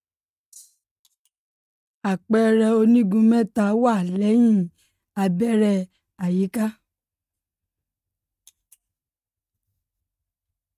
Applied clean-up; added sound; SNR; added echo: neural mask model RNNoise.